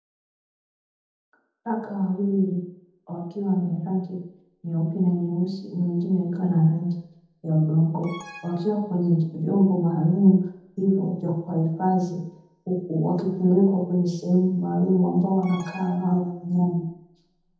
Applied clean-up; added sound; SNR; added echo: none; Alarm; 20 dB; reverberation time 1.0 s.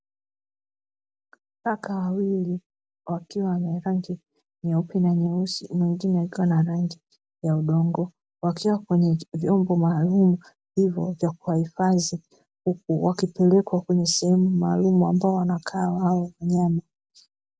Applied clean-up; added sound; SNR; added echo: none; none; none; none.